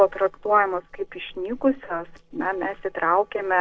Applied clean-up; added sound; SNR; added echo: neural separator model SepFormer DNS4.